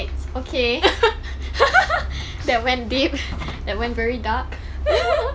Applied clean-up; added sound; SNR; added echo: none; Drawer open or close; 19 dB; none.